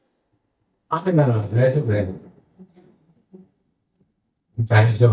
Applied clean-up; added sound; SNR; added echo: neural mask model DeepFilterNet 3.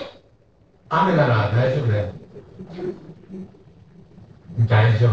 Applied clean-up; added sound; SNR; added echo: neural separator model SepFormer DNS4.